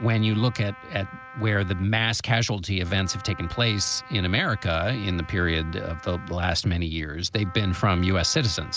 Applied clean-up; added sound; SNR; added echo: none; Wind instrument, woodwind instrument; 18 dB; none.